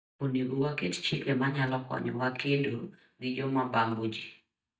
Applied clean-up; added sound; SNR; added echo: neural mask model DeepFilterNet 3.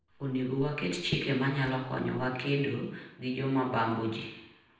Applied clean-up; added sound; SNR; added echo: neural separator model SepFormer DNS4.